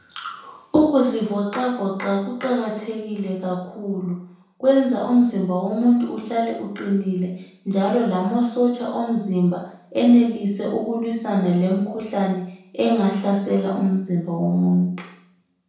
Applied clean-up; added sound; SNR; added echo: none; none; none; reverberation time 0.7 s.